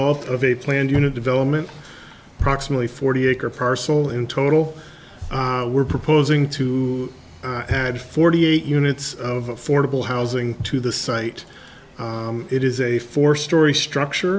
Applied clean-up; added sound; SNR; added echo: none; none; none; none.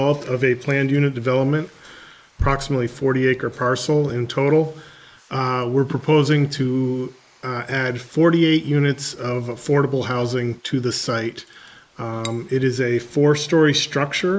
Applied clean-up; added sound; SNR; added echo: neural mask model Resemble Enhance denoiser.